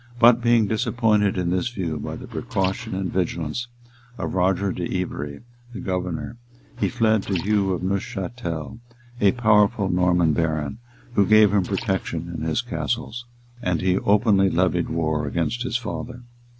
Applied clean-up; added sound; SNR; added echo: none; Liquid; 20 dB; none.